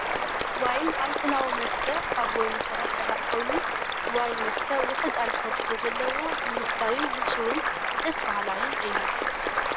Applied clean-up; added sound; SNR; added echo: none; Applause + Stream; -4 dB; none.